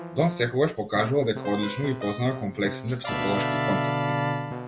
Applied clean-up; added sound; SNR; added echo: none; Keyboard (musical); 3 dB; none.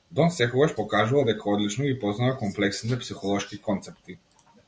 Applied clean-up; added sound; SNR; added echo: none; none; none; none.